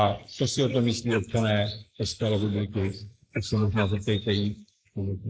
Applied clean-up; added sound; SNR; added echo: neural mask model Resemble Enhance denoiser.